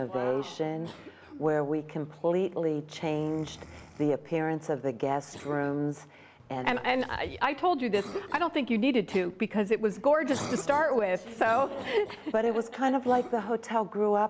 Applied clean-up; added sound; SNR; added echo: none; Cough; 18 dB; none.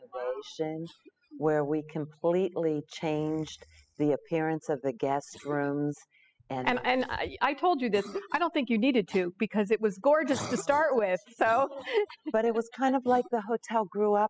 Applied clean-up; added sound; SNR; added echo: classical method spectral subtraction.